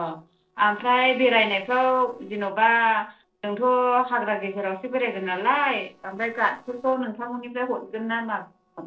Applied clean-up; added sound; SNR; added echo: neural separator model SepFormer DNS4.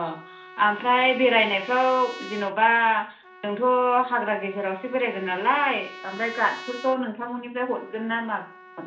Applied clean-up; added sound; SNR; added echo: none; Trumpet; 18 dB; reverberation time 0.4 s.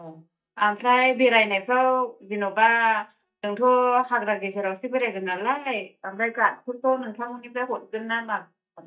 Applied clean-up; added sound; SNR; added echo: neural mask model DeepFilterNet 3.